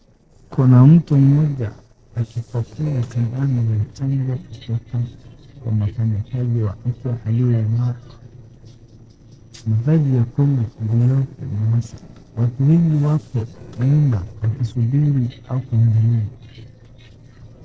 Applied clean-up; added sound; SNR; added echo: neural separator model SepFormer DNS4.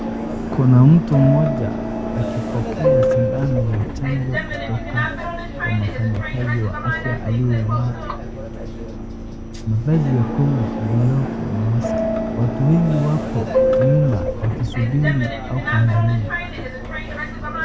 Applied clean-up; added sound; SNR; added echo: none; Subway, metro, underground; 3 dB; none.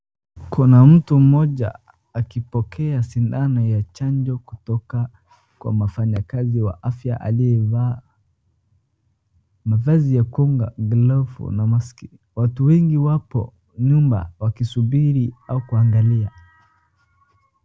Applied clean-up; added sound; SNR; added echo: none; none; none; none.